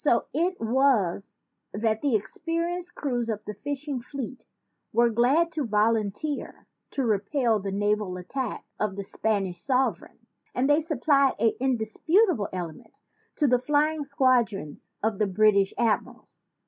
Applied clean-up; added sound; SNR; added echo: none; none; none; none.